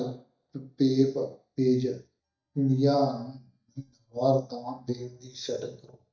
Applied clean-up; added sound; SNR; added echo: neural mask model DeepFilterNet 3.